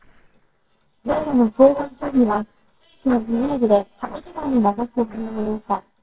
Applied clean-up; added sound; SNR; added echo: neural separator model SepFormer WHAMR!.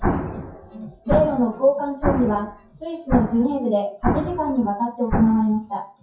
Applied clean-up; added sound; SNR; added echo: classical method WPE with log-MMSE.